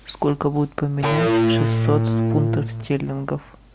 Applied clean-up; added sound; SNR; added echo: none; Electric guitar / Bass guitar; -4 dB; none.